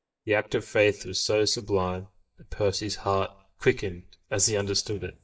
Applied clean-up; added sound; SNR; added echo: neural mask model DeepFilterNet 3.